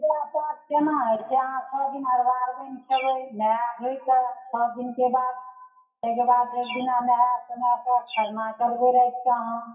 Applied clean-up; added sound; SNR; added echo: classical method WPE with log-MMSE.